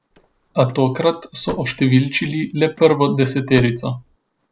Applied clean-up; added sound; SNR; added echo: neural separator model SepFormer DNS4.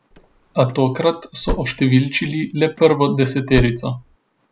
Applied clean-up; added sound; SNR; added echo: none; Slam / Car; 13 dB; none.